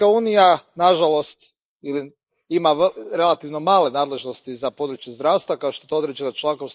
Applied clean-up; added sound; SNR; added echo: neural mask model Resemble Enhance denoiser.